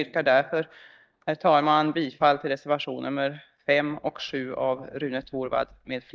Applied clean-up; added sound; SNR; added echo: neural mask model DeepFilterNet 3.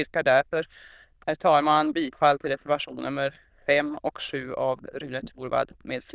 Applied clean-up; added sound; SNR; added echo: neural diffusion model UNIVERSE++.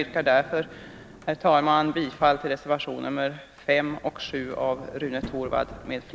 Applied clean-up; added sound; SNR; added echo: none; Sliding door; 19 dB; none.